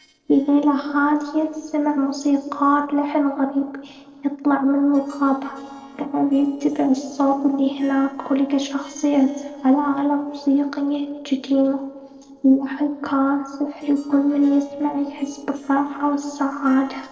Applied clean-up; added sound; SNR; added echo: neural separator model SepFormer DNS4.